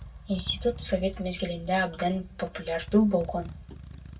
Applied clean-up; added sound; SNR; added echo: none; Motorcycle; 13 dB; reverberation time 0.1 s.